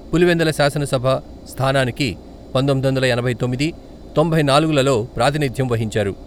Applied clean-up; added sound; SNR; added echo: none; Engine; 19 dB; none.